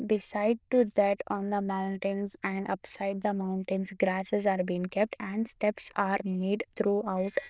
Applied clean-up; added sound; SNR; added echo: neural diffusion model UNIVERSE++.